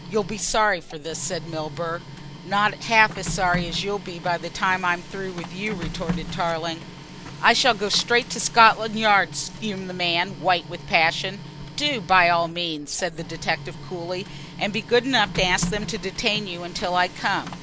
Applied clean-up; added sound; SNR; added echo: none; Printer; 12 dB; none.